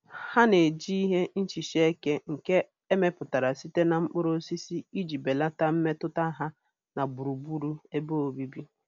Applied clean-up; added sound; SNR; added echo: none; none; none; none.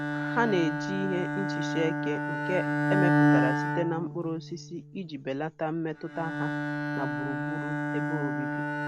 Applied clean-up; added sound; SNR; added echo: none; Bowed string instrument; -3 dB; none.